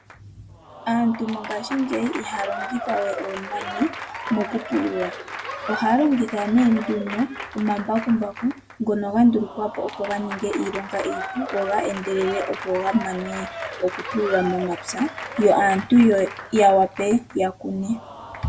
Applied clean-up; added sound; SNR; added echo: none; Applause / Crowd; 11 dB; none.